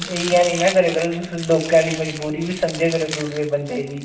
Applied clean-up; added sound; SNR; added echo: none; Domestic sounds, home sounds; 12 dB; reverberation time 1.1 s.